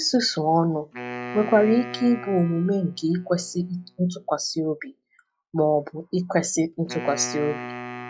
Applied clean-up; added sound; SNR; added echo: classical method log-MMSE.